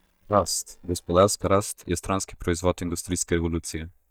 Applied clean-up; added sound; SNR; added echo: neural mask model DeepFilterNet 3.